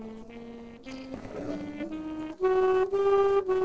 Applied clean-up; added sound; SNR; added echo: neural separator model SepFormer DNS4.